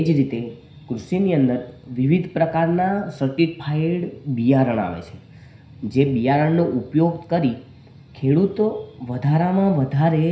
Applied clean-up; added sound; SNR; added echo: none; none; none; reverberation time 0.5 s.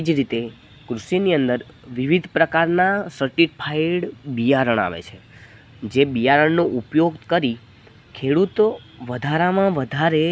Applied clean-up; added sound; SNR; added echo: none; none; none; none.